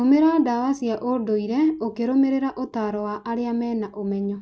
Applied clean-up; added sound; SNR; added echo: none; none; none; none.